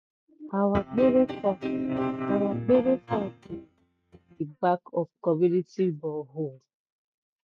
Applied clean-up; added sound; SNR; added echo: neural mask model RNNoise.